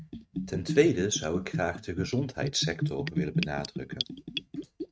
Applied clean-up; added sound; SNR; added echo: neural mask model RNNoise.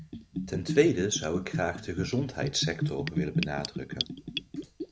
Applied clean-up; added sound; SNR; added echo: none; Bathtub (filling or washing) / Gurgling; 3 dB; none.